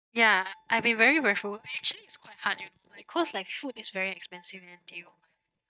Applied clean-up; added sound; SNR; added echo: neural mask model DeepFilterNet 3.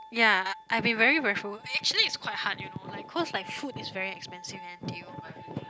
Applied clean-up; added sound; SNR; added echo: none; Glass; 17 dB; none.